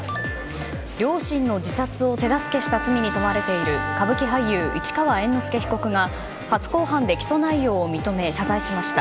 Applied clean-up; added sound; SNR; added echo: none; Bowed string instrument; 10 dB; none.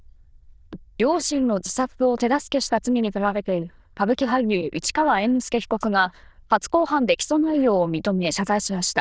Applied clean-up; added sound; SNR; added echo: neural diffusion model UNIVERSE++.